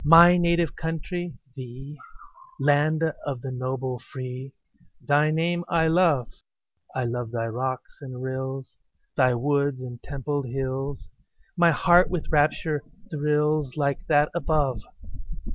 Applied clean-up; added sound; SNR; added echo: none; none; none; none.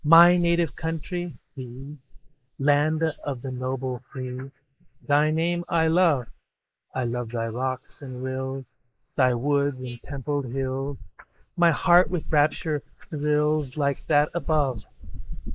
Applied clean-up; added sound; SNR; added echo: neural mask model Resemble Enhance denoiser.